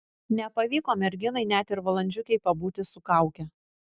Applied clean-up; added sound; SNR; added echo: none; none; none; none.